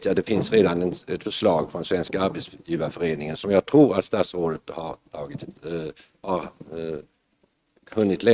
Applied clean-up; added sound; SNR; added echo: neural mask model RNNoise.